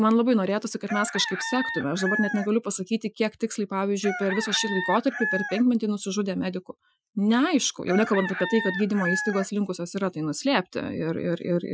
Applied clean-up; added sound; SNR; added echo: classical method Wiener filter.